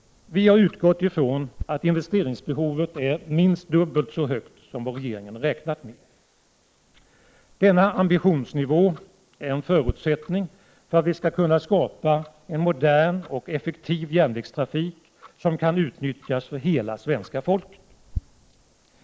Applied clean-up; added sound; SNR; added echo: neural mask model Resemble Enhance denoiser.